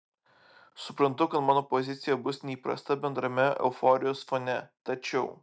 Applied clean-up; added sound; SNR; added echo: none; none; none; none.